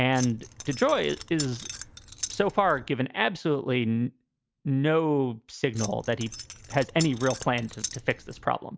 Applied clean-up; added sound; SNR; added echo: none; Keys jangling; 12 dB; none.